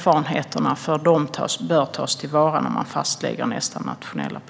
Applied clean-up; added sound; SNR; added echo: none; none; none; none.